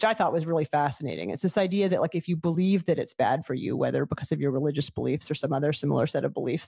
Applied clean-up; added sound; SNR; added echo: none; none; none; none.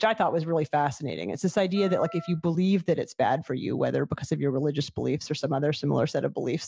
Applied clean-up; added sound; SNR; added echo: none; Wind instrument, woodwind instrument; 18 dB; none.